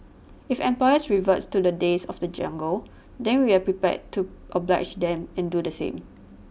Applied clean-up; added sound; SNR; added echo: none; none; none; none.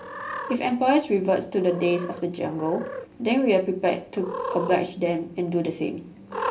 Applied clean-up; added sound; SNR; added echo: none; Cat; 11 dB; reverberation time 0.3 s.